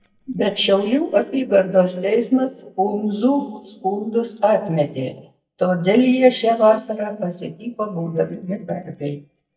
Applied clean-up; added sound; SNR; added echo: neural mask model DeepFilterNet 3.